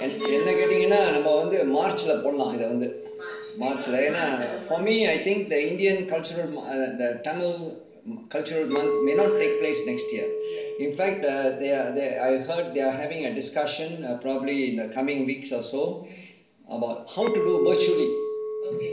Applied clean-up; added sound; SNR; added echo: none; Chink, clink; 4 dB; reverberation time 0.7 s.